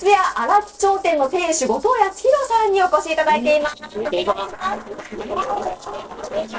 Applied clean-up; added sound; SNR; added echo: neural separator model SepFormer DNS4.